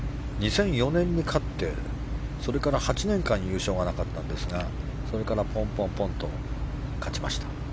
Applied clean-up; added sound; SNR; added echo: none; none; none; none.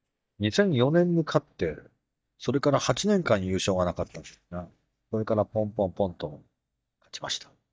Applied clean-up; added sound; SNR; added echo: neural mask model DeepFilterNet 3.